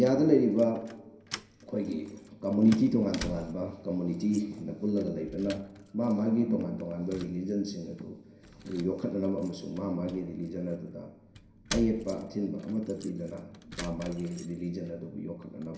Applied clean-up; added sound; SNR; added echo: none; Keys jangling; 16 dB; reverberation time 0.5 s.